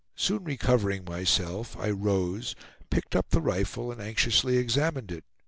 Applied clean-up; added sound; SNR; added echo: none; none; none; none.